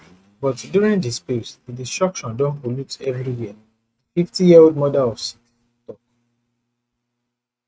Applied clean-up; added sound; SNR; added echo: neural mask model RNNoise.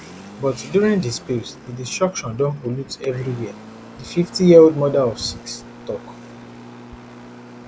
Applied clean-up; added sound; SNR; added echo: none; Engine; 18 dB; none.